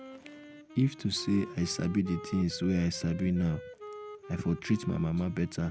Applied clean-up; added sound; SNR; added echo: none; Wind instrument, woodwind instrument; 15 dB; none.